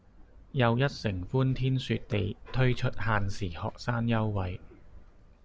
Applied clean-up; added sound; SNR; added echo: none; none; none; none.